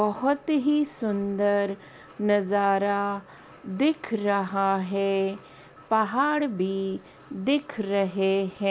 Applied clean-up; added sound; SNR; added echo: none; none; none; none.